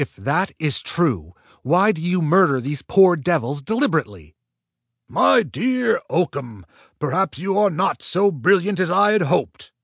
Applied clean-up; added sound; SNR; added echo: none; none; none; none.